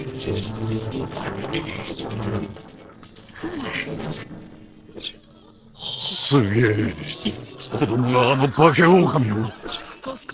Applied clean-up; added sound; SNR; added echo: neural separator model SepFormer DNS4.